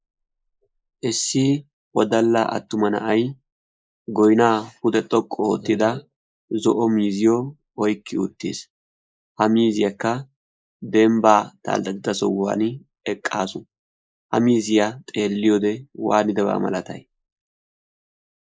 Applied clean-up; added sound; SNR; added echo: neural mask model Resemble Enhance denoiser.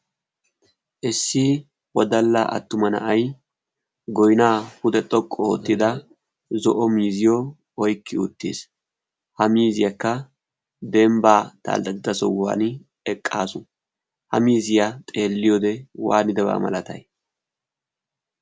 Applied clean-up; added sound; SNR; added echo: none; none; none; none.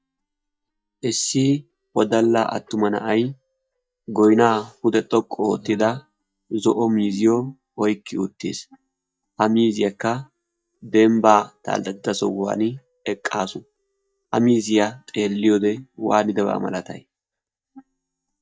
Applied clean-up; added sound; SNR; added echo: neural mask model DeepFilterNet 3.